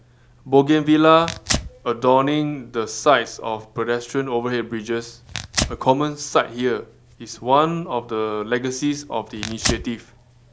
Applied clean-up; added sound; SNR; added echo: none; Tearing; 12 dB; none.